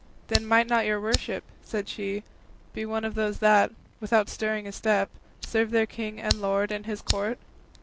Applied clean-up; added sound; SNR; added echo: none; Fire; 9 dB; none.